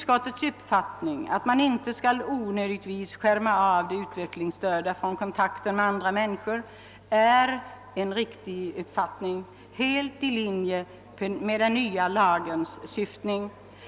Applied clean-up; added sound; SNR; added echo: none; none; none; none.